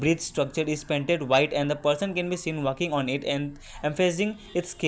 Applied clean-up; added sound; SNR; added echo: none; none; none; none.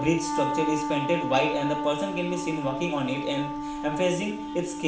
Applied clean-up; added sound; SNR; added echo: none; Wind instrument, woodwind instrument; 4 dB; reverberation time 0.5 s.